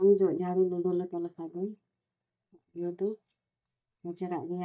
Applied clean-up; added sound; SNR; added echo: neural mask model DeepFilterNet 3.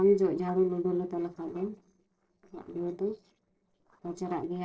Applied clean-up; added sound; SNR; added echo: neural separator model SepFormer DNS4.